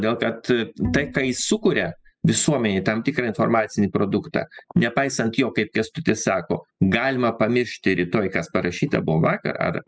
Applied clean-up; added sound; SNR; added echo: classical method spectral subtraction.